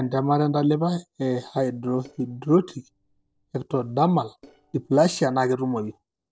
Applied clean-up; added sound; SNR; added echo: neural separator model SepFormer DNS4.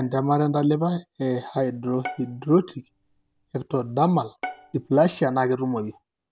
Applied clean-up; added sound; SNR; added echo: none; Bowed string instrument; 17 dB; none.